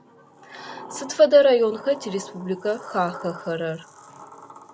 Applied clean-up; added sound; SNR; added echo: none; Sliding door; 19 dB; none.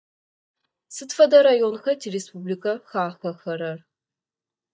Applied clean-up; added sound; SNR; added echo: neural mask model DeepFilterNet 3.